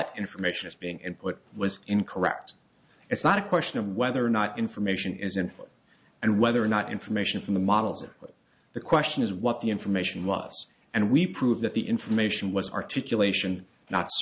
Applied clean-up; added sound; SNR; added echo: none; none; none; none.